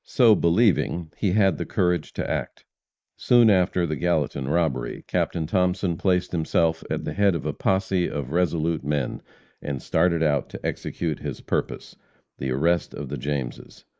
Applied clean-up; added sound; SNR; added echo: neural mask model Resemble Enhance denoiser.